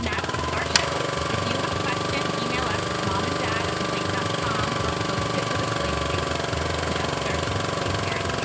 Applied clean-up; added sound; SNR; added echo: none; Engine starting; -5 dB; reverberation time 0.2 s.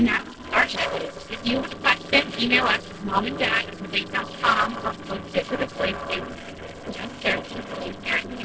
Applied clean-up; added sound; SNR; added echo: neural separator model SepFormer DNS4.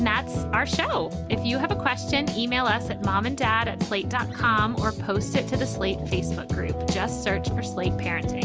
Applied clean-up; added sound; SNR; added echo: none; none; none; none.